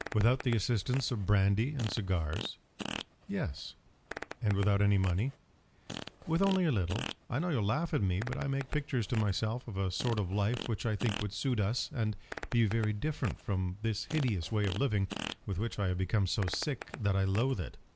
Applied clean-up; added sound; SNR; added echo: none; Fart; 14 dB; none.